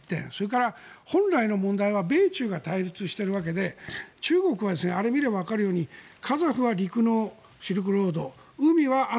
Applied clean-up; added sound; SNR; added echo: none; none; none; none.